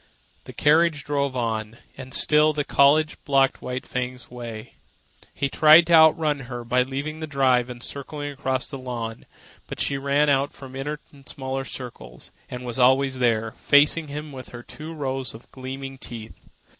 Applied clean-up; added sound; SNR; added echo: none; none; none; none.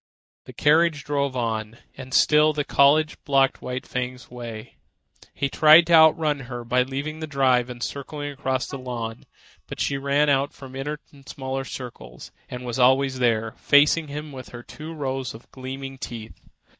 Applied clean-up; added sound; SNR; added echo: neural mask model DeepFilterNet 3.